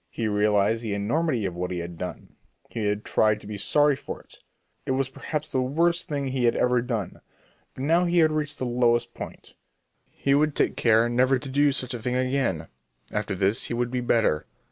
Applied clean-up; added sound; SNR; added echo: none; none; none; none.